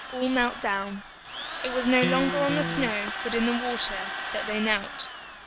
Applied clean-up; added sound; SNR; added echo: none; Drill + Electric guitar; 4 dB; none.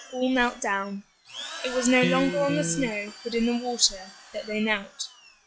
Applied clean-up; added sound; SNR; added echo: classical method log-MMSE.